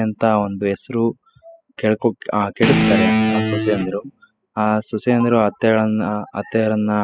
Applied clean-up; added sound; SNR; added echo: classical method spectral subtraction.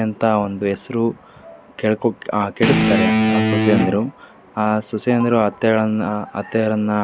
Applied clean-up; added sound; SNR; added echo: none; Guitar; -2 dB; none.